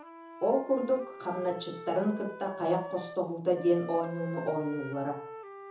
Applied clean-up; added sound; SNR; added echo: none; Wind instrument, woodwind instrument; 13 dB; reverberation time 0.7 s.